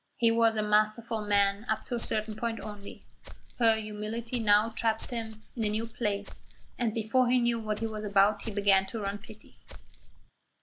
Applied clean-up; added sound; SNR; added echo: none; Walk, footsteps; 10 dB; none.